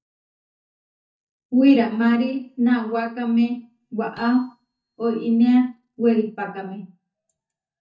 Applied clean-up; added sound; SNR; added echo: neural mask model DeepFilterNet 3.